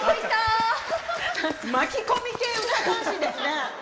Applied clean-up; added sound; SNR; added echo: none; Run; 15 dB; reverberation time 0.6 s.